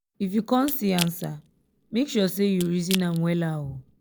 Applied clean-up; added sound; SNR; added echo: none; Crack / Crushing; 12 dB; none.